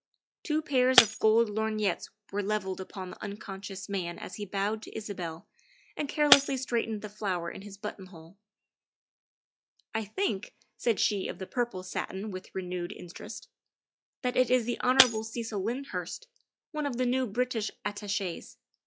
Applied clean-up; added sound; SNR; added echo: classical method log-MMSE.